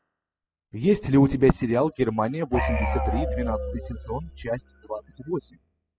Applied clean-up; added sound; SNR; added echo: classical method spectral subtraction.